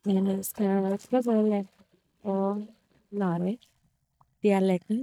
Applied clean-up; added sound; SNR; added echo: neural mask model DeepFilterNet 3.